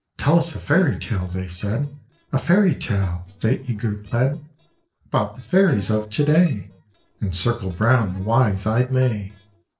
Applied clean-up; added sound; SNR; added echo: neural separator model SepFormer DNS4.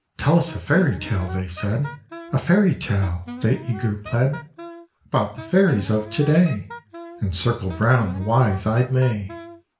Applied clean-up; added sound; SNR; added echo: none; Wind instrument, woodwind instrument; 18 dB; reverberation time 0.4 s.